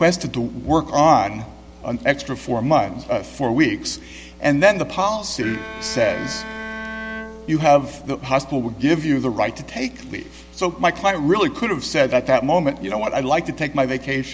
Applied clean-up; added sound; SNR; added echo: none; Bowed string instrument; 12 dB; none.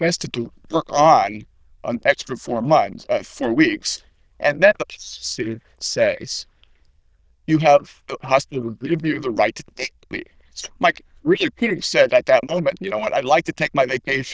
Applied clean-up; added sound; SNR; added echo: neural diffusion model UNIVERSE++.